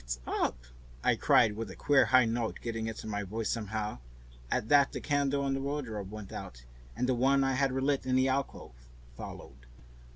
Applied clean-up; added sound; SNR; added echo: none; none; none; none.